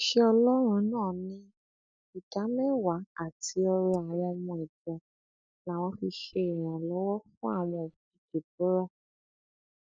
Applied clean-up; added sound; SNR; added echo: neural mask model DeepFilterNet 3.